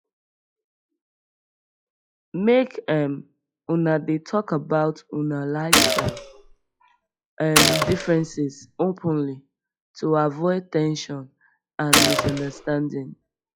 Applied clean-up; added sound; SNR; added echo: classical method log-MMSE.